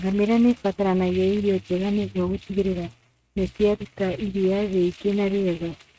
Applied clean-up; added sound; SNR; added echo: neural mask model RNNoise.